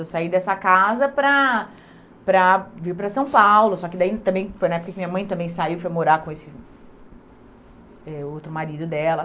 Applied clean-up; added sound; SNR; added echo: none; none; none; none.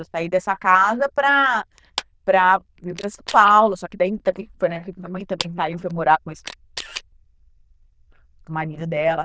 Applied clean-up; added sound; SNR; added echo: neural diffusion model UNIVERSE++.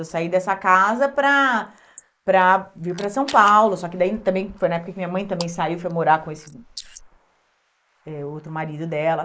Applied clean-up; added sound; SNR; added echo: neural mask model Resemble Enhance denoiser.